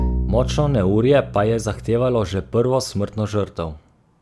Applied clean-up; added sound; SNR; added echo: none; Bowed string instrument; 8 dB; none.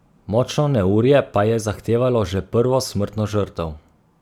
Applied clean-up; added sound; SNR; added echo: none; none; none; none.